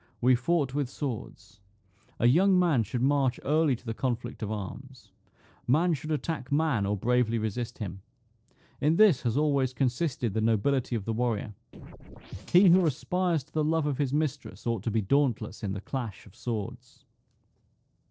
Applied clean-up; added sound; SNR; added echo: neural separator model SepFormer DNS4.